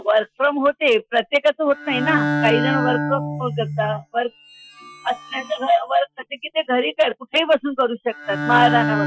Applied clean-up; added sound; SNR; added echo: classical method Wiener filter.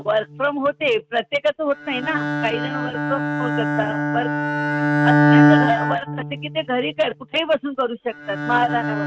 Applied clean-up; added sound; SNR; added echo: neural mask model RNNoise.